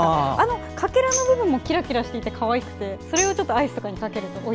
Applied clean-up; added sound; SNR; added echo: none; Tambourine; 10 dB; none.